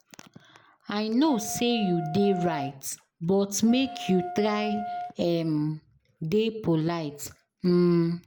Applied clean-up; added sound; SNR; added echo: none; Wind instrument, woodwind instrument; 11 dB; none.